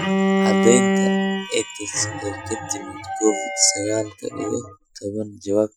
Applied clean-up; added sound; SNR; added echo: classical method Wiener filter.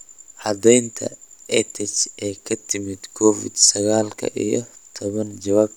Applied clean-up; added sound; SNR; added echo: none; none; none; none.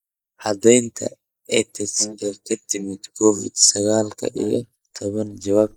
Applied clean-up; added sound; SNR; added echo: neural mask model Resemble Enhance denoiser.